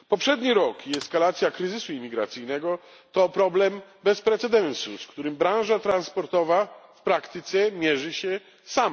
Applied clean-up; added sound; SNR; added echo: none; Computer keyboard; 17 dB; none.